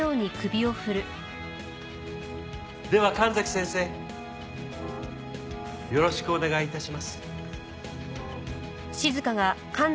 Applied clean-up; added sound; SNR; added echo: none; Keyboard (musical) + Wind instrument, woodwind instrument; 16 dB; none.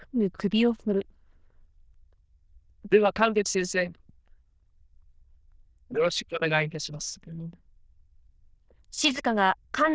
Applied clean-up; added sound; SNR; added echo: neural diffusion model UNIVERSE++.